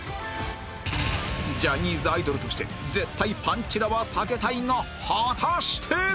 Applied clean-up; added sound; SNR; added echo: none; none; none; none.